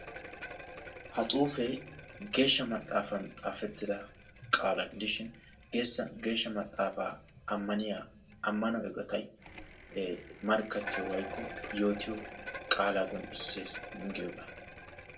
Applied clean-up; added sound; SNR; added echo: none; Bicycle; 19 dB; reverberation time 0.2 s.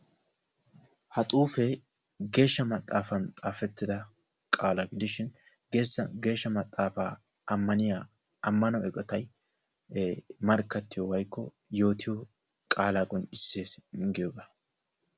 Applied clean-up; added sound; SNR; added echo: none; none; none; none.